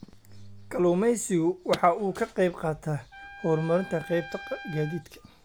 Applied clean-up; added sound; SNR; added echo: none; Trumpet + Car; 16 dB; none.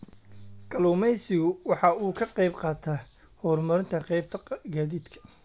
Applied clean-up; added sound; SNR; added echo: none; none; none; none.